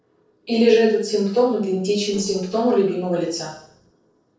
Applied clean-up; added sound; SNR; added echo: neural separator model SepFormer DNS4.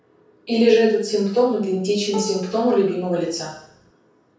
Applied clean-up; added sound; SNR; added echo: none; Plucked string instrument; 15 dB; reverberation time 0.6 s.